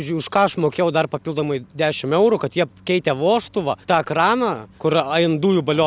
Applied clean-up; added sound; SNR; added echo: none; none; none; none.